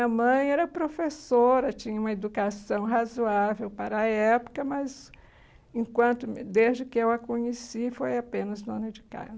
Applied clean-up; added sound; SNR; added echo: none; none; none; none.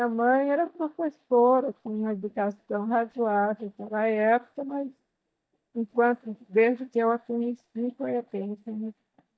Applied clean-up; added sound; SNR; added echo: neural mask model DeepFilterNet 3.